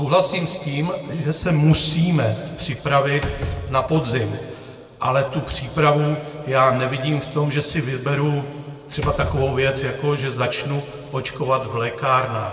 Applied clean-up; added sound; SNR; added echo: none; Slam; 16 dB; reverberation time 2.2 s.